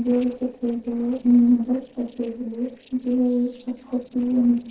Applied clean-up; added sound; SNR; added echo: neural separator model SepFormer DNS4.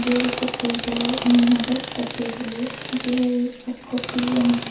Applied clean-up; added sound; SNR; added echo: none; Tools; 8 dB; reverberation time 0.5 s.